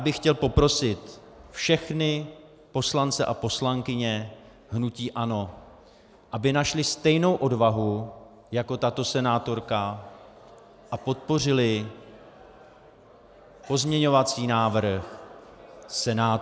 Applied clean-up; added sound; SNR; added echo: none; none; none; none.